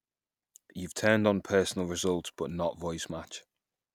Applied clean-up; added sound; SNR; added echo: none; none; none; none.